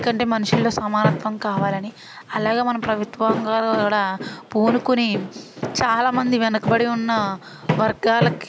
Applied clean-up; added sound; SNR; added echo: none; Walk, footsteps; 7 dB; none.